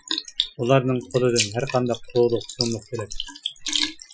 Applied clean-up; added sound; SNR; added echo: classical method Wiener filter.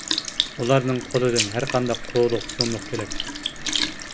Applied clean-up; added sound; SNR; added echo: none; Sink (filling or washing) / Liquid; 4 dB; none.